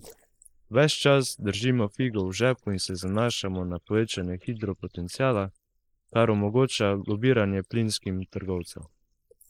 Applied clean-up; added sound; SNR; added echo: neural mask model Resemble Enhance denoiser.